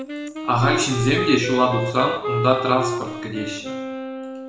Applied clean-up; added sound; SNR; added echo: none; Wind instrument, woodwind instrument; 6 dB; reverberation time 0.7 s.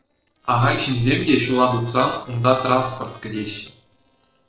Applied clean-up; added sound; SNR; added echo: neural separator model SepFormer DNS4.